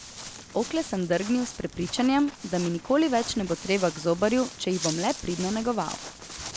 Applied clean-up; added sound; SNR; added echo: none; Walk, footsteps; 12 dB; none.